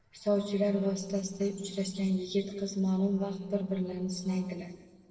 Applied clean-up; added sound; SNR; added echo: neural separator model SepFormer DNS4.